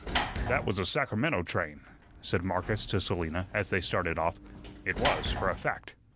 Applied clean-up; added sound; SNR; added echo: none; Sliding door / Slam; 7 dB; none.